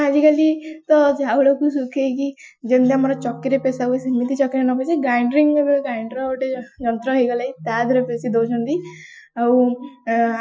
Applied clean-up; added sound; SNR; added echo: classical method Wiener filter.